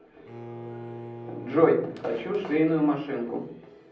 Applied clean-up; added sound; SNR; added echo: none; Bowed string instrument; 15 dB; reverberation time 0.6 s.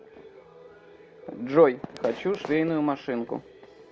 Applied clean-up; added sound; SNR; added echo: none; none; none; none.